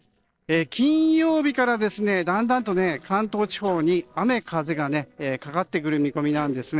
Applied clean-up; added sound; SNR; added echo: neural separator model SepFormer DNS4.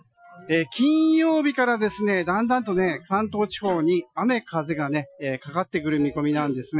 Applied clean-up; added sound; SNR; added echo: classical method Wiener filter.